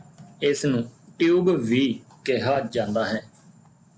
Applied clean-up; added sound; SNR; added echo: none; none; none; none.